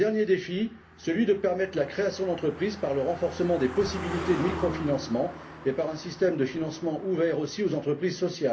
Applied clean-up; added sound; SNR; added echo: none; Car passing by; 13 dB; reverberation time 0.3 s.